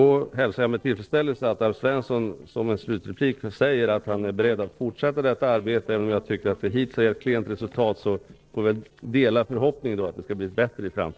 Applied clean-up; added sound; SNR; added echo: neural separator model SepFormer DNS4.